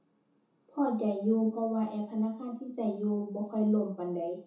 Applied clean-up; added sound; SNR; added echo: none; none; none; reverberation time 0.7 s.